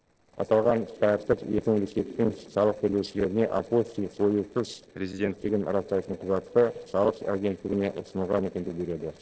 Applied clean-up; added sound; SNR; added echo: neural separator model SepFormer DNS4.